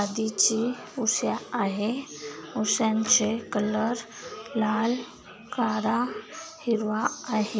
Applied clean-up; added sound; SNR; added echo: none; none; none; none.